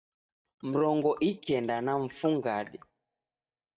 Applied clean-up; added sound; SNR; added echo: neural mask model DeepFilterNet 3.